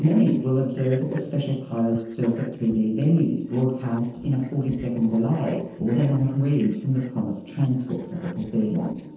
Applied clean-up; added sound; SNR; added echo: neural separator model SepFormer DNS4.